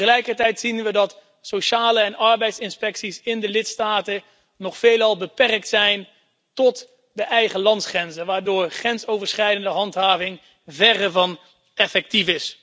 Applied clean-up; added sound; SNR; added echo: none; none; none; none.